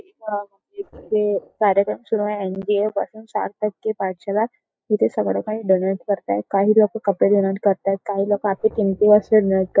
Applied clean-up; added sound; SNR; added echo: neural mask model DeepFilterNet 3.